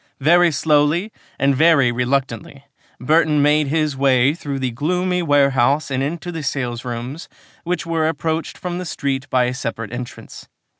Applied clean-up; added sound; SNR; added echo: none; none; none; none.